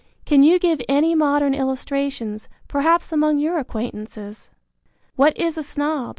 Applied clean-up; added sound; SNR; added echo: none; none; none; none.